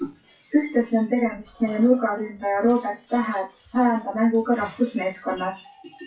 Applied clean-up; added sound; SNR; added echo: classical method WPE with log-MMSE.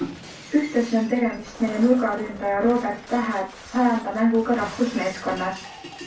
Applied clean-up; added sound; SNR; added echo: none; Shatter; 17 dB; reverberation time 0.3 s.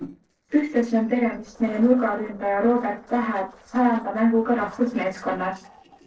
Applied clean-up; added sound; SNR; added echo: neural separator model SepFormer DNS4.